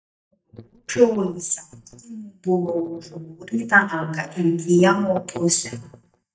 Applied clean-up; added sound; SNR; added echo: neural mask model DeepFilterNet 3.